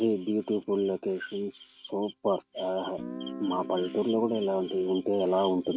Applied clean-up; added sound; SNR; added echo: neural mask model RNNoise.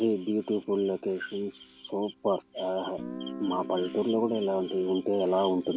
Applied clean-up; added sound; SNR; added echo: none; Guitar; 15 dB; none.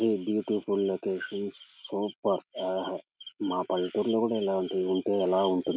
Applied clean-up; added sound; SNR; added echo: none; none; none; none.